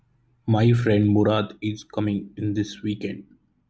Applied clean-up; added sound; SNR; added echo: none; none; none; none.